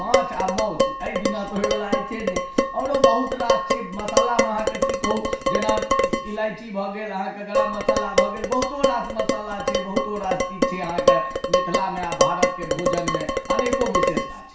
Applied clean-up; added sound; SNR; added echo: none; Dishes, pots, and pans; -5 dB; reverberation time 0.6 s.